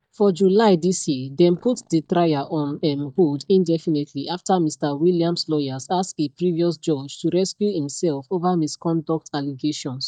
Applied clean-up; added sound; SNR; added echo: neural mask model DeepFilterNet 3.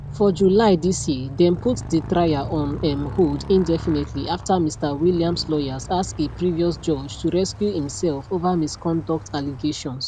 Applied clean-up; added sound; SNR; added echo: none; Motorcycle; 12 dB; none.